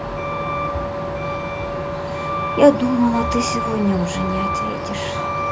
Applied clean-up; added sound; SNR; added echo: none; Truck; 2 dB; none.